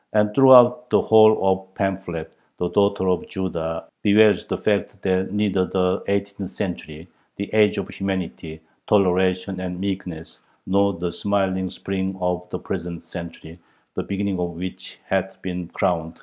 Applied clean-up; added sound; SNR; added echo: none; none; none; none.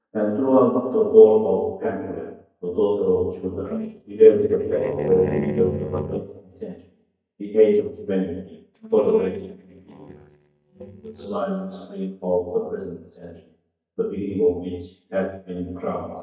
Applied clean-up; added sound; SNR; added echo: neural mask model DeepFilterNet 3.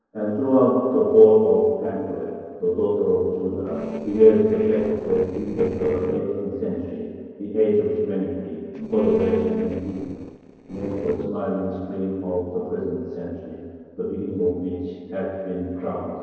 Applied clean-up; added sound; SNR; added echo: neural separator model SepFormer DNS4.